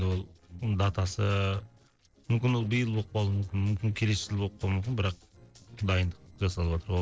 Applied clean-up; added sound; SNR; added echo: neural separator model SepFormer DNS4.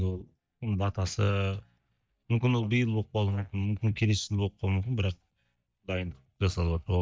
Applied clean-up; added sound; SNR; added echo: neural mask model DeepFilterNet 3.